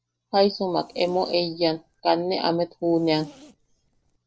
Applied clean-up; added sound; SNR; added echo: neural separator model SepFormer DNS4.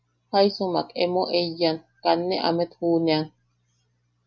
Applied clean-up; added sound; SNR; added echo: none; none; none; none.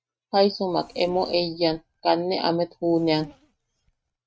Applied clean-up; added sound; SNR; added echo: neural mask model RNNoise.